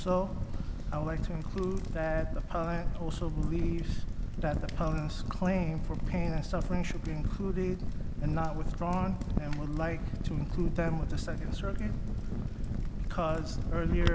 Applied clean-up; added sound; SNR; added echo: none; Crackle; -3 dB; none.